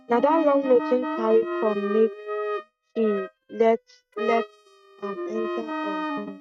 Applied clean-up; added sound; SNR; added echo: neural mask model RNNoise.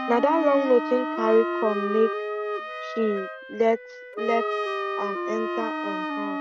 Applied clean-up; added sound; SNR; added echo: none; Wind instrument, woodwind instrument + Trumpet; 4 dB; none.